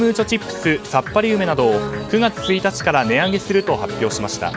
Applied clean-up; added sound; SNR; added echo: none; Buzz / Bird; 14 dB; none.